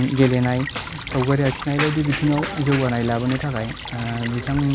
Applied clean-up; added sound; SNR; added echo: none; Stream / Trickle, dribble; 13 dB; none.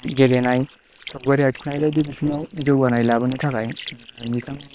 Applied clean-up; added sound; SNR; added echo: neural separator model SepFormer WHAM!.